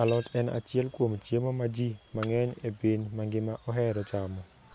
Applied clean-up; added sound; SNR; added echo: none; Shatter; 18 dB; none.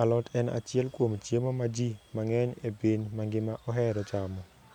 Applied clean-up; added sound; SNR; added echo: none; none; none; none.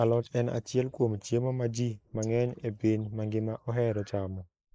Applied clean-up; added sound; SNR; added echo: neural mask model Resemble Enhance denoiser.